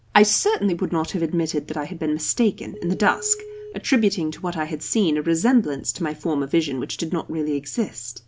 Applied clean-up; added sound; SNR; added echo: none; Telephone; 14 dB; none.